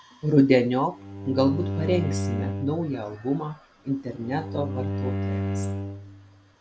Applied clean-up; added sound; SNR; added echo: none; Bowed string instrument; 5 dB; none.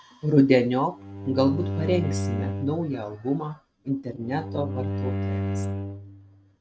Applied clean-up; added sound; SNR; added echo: neural mask model RNNoise.